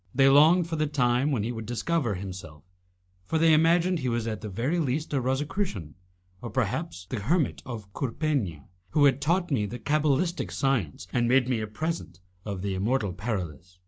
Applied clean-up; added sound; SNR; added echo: none; none; none; none.